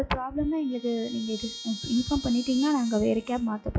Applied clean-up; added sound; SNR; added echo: classical method log-MMSE.